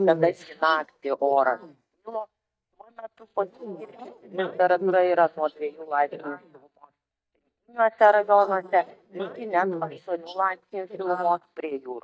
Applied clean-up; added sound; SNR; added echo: neural mask model DeepFilterNet 3.